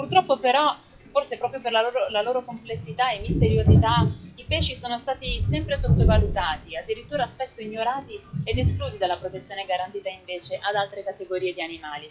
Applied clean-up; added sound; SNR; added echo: classical method WPE with log-MMSE.